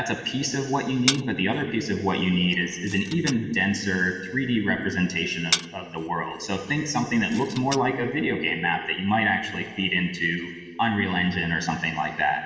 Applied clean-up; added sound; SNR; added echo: none; Glass; 9 dB; reverberation time 1.6 s.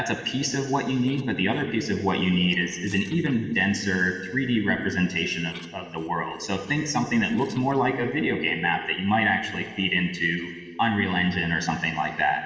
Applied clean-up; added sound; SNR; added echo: neural separator model SepFormer DNS4.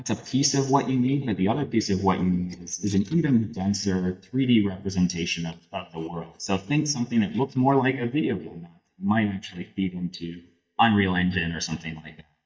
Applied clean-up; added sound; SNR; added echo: neural mask model DeepFilterNet 3.